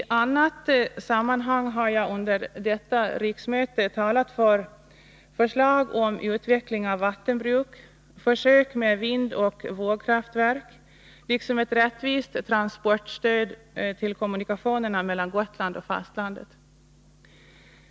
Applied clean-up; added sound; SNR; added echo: none; none; none; none.